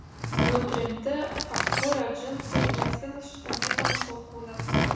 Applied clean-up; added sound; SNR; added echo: none; Door; -4 dB; reverberation time 1.0 s.